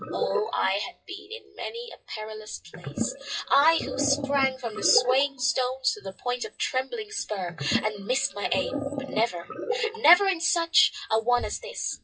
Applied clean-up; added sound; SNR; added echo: classical method WPE with log-MMSE.